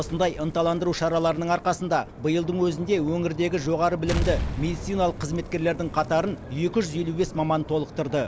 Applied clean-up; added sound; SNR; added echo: none; Explosion; 12 dB; none.